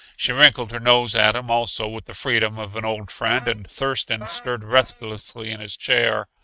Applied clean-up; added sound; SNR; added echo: neural mask model RNNoise.